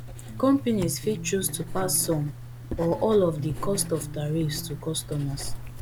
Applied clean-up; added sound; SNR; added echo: none; Electric guitar + Writing; 8 dB; none.